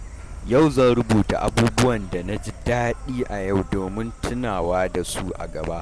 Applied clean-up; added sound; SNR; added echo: none; Insect; 12 dB; none.